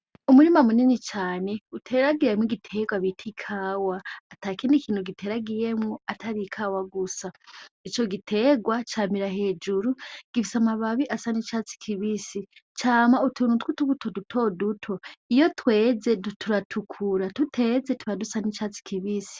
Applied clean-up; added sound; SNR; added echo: none; none; none; none.